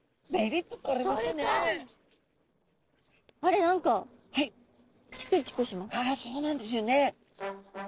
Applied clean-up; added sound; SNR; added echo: neural separator model SepFormer DNS4.